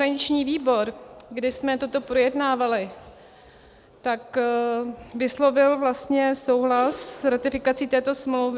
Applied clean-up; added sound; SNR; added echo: none; none; none; none.